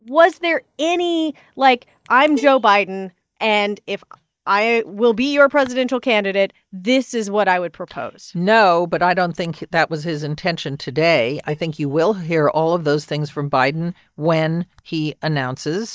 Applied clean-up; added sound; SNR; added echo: neural mask model DeepFilterNet 3.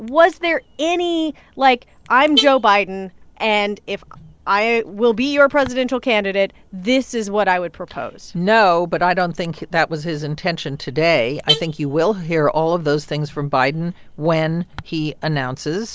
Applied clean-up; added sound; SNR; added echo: none; Alarm / Car; 14 dB; none.